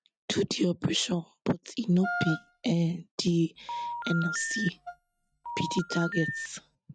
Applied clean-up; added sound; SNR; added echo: neural mask model RNNoise.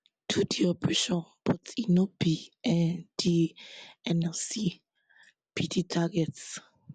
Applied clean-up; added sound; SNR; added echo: none; none; none; none.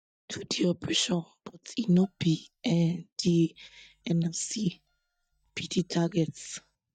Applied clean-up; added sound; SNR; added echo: neural mask model DeepFilterNet 3.